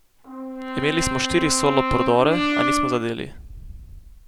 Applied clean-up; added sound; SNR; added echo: none; Brass instrument; 1 dB; none.